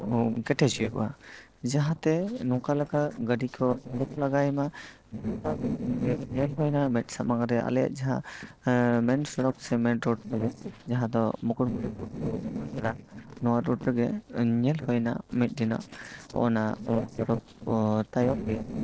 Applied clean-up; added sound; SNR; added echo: neural separator model SepFormer DNS4.